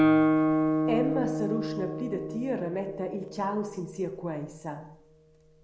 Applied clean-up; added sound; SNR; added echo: none; Guitar; -4 dB; none.